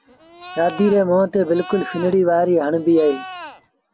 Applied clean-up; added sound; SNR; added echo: none; Livestock, farm animals, working animals; 17 dB; none.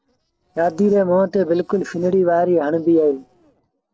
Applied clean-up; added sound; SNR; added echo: neural separator model SepFormer DNS4.